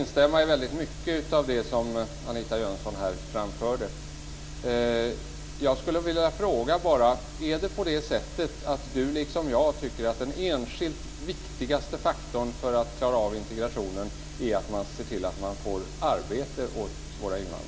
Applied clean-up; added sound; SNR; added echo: none; none; none; reverberation time 0.5 s.